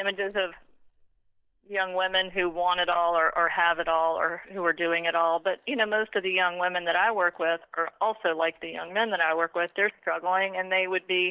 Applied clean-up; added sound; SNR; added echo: neural mask model DeepFilterNet 3.